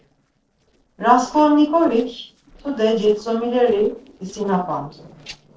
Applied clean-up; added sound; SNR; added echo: neural separator model SepFormer DNS4.